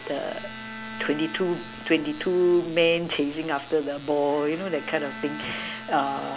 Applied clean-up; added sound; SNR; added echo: none; Bowed string instrument; 15 dB; none.